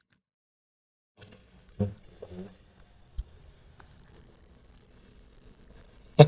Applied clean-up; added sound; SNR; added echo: neural mask model DeepFilterNet 3.